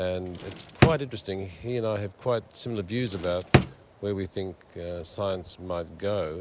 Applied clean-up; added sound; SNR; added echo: none; Drawer open or close; -4 dB; none.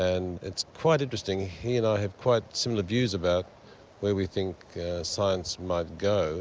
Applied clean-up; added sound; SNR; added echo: none; none; none; none.